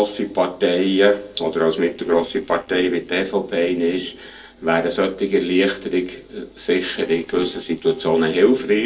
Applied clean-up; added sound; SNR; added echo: neural separator model SepFormer DNS4.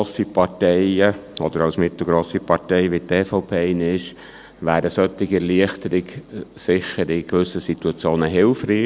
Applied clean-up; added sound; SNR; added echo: none; none; none; none.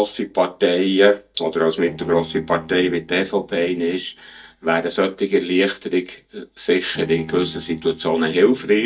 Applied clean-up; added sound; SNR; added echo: neural mask model DeepFilterNet 3.